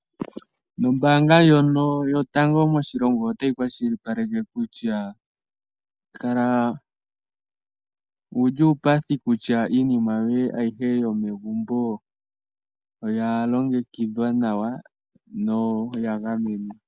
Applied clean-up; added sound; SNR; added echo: none; none; none; none.